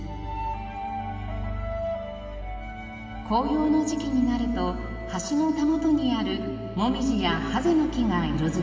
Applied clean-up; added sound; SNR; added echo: none; none; none; reverberation time 2.9 s.